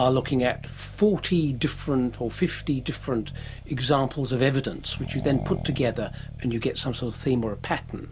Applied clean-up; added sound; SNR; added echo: none; Accelerating, revving, vroom; 11 dB; none.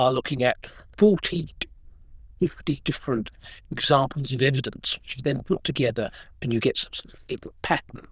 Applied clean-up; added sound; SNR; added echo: neural diffusion model UNIVERSE++.